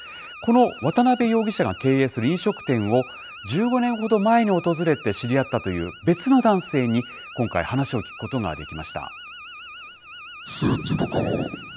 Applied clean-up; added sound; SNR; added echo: none; Alarm; 17 dB; none.